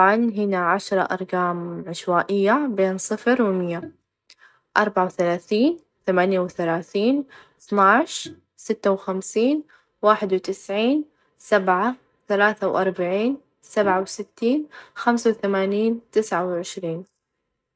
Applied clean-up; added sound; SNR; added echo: neural mask model DeepFilterNet 3.